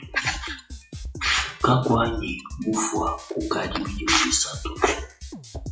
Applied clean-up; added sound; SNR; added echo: classical method WPE with log-MMSE.